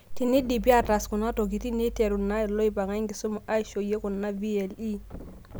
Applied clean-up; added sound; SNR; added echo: none; Thump, thud; 20 dB; none.